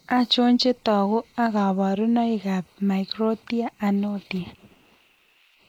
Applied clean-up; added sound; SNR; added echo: neural mask model Resemble Enhance denoiser.